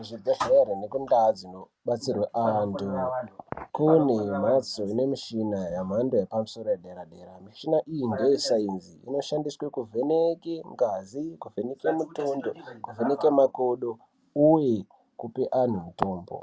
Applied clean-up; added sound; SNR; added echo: none; none; none; none.